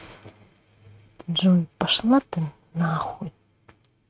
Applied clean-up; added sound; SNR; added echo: neural mask model RNNoise.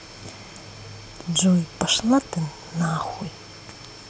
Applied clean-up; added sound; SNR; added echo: none; Tools / Domestic sounds, home sounds; 20 dB; none.